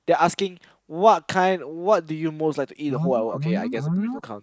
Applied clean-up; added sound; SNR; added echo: neural mask model Resemble Enhance denoiser.